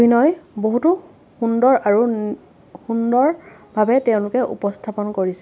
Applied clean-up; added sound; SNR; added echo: none; none; none; none.